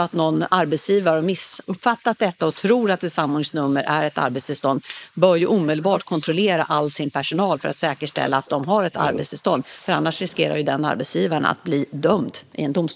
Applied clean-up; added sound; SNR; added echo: neural mask model Resemble Enhance denoiser.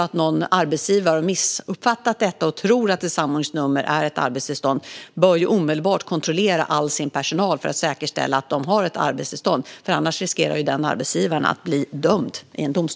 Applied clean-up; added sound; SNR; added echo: none; none; none; none.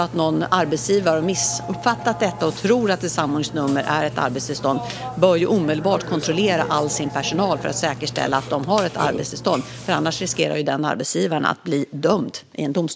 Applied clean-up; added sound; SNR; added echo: none; Burping, eructation; 12 dB; none.